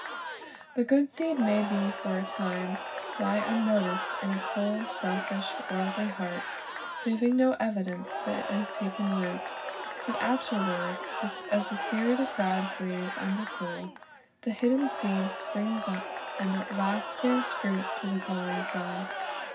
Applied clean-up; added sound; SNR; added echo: none; Crowd / Cheering; 6 dB; reverberation time 0.4 s.